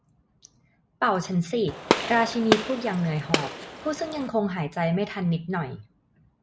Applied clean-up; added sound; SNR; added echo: none; Gunshot, gunfire; 1 dB; none.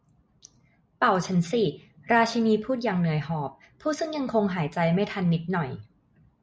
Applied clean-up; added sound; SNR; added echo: none; none; none; none.